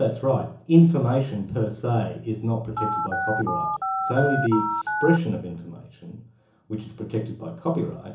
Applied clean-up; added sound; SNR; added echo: none; Telephone; 2 dB; reverberation time 0.7 s.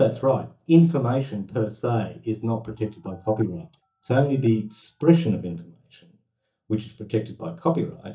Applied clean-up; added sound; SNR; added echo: neural mask model DeepFilterNet 3.